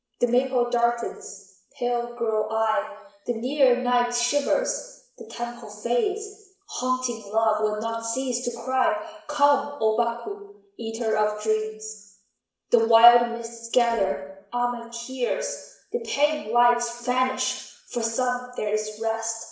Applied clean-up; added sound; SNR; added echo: none; none; none; reverberation time 0.7 s.